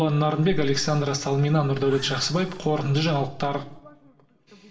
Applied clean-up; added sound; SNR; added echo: none; Zipper (clothing); 12 dB; reverberation time 0.7 s.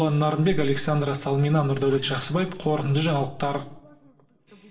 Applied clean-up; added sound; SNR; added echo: neural separator model SepFormer DNS4.